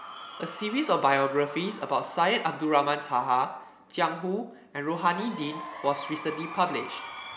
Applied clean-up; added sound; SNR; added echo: none; Crowd / Cheering; 14 dB; none.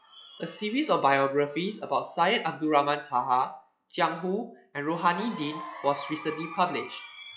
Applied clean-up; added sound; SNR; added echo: classical method log-MMSE.